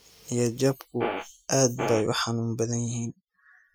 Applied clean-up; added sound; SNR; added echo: classical method Wiener filter.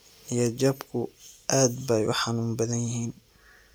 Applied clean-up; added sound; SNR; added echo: none; none; none; none.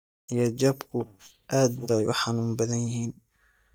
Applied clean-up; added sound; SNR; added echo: neural mask model DeepFilterNet 3.